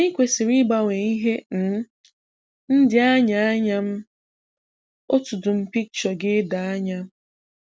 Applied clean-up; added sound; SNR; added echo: none; none; none; none.